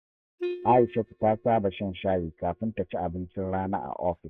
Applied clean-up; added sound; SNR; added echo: neural mask model DeepFilterNet 3.